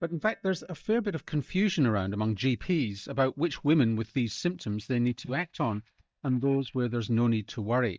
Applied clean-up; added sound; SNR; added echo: neural mask model DeepFilterNet 3.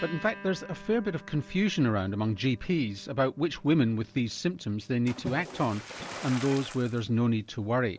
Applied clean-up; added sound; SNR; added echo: none; Acoustic guitar + Splash, splatter; 16 dB; none.